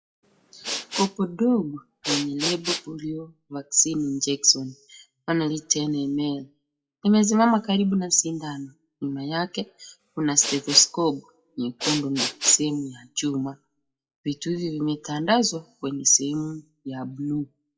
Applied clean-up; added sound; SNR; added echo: classical method WPE with log-MMSE.